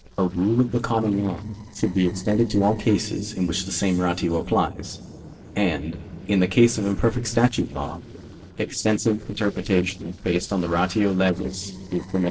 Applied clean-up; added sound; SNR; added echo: neural separator model SepFormer DNS4.